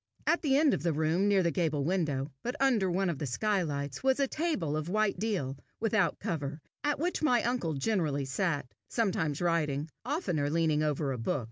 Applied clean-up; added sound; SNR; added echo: none; none; none; none.